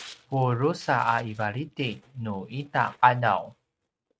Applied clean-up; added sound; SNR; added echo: neural mask model RNNoise.